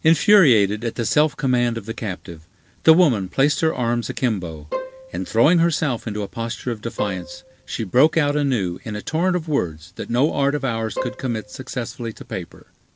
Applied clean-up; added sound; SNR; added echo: none; Bowed string instrument; 10 dB; none.